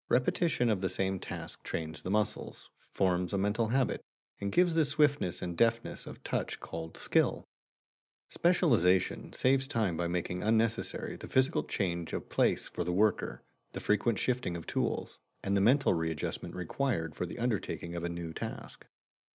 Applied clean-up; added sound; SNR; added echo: none; none; none; none.